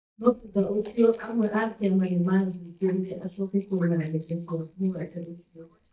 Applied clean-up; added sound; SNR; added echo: neural mask model DeepFilterNet 3.